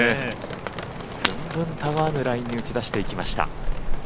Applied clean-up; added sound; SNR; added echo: none; Drip + Shatter; 1 dB; none.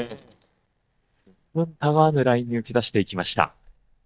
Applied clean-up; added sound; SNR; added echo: neural mask model DeepFilterNet 3.